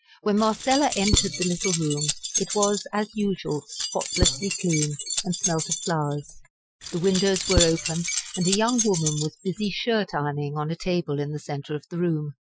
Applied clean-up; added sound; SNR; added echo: classical method Wiener filter.